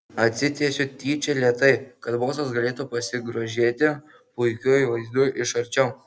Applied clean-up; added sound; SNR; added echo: none; none; none; none.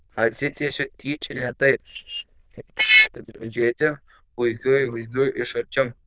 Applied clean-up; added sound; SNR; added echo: neural diffusion model UNIVERSE++.